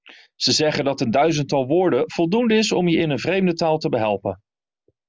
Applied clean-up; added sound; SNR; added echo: none; none; none; none.